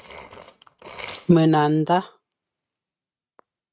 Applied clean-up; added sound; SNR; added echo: neural mask model RNNoise.